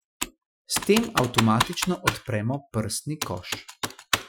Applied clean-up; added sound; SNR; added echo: classical method Wiener filter.